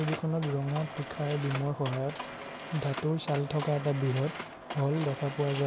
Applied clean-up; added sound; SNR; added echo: none; Mechanisms; 9 dB; none.